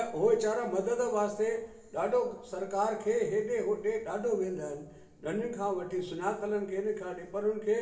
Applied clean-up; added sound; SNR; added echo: none; none; none; reverberation time 0.9 s.